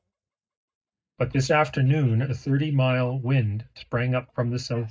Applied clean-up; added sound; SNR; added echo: neural mask model DeepFilterNet 3.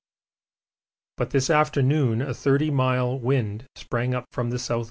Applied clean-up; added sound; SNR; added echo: none; none; none; none.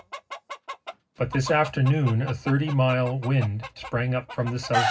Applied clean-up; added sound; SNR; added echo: none; Chicken, rooster; 9 dB; reverberation time 0.4 s.